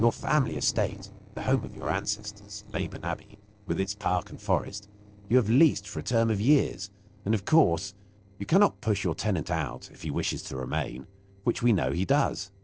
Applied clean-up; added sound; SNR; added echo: neural separator model SepFormer DNS4.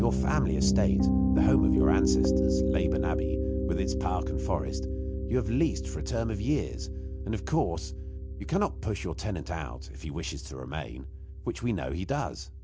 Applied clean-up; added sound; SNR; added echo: none; Piano; -3 dB; none.